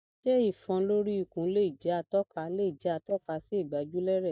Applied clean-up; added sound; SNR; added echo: neural mask model DeepFilterNet 3.